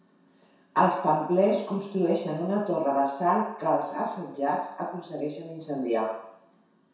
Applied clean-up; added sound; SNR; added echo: none; none; none; reverberation time 0.7 s.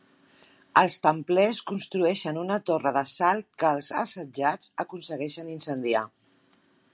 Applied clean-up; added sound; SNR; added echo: none; none; none; none.